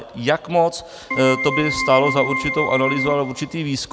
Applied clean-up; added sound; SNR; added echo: none; Keyboard (musical); 4 dB; none.